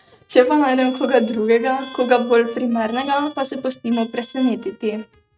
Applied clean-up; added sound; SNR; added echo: neural mask model RNNoise.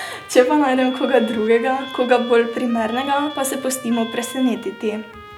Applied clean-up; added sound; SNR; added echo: none; Trumpet + Alarm; 16 dB; none.